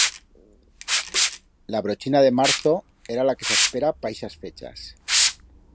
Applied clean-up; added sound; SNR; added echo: none; Liquid; 1 dB; none.